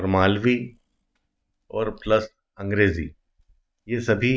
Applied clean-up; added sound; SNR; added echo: neural mask model RNNoise.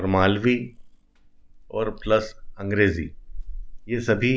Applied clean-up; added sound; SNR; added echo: none; Meow / Purr; 12 dB; none.